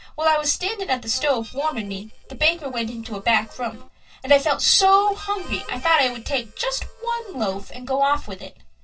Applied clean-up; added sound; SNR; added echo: neural separator model SepFormer DNS4.